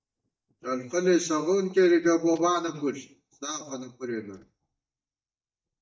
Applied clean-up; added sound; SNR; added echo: neural mask model DeepFilterNet 3.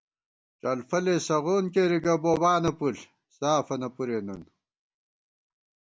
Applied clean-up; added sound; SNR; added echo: none; none; none; none.